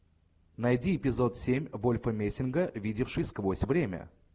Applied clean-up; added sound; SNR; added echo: none; none; none; none.